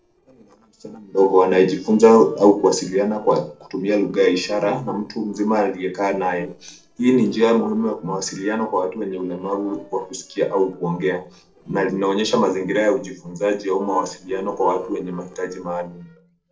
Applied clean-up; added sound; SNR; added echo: neural separator model SepFormer DNS4.